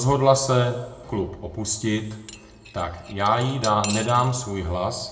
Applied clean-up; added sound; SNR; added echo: none; Cutlery, silverware / Dishes, pots, and pans; 13 dB; reverberation time 0.6 s.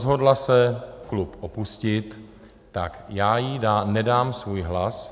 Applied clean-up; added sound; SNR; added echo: none; none; none; none.